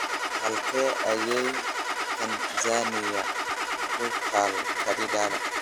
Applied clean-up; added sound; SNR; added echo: none; Engine starting / Car; -2 dB; none.